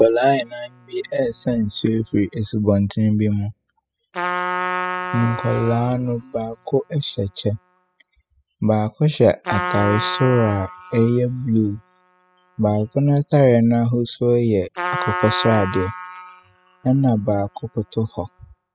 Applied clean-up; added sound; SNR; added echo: classical method spectral subtraction.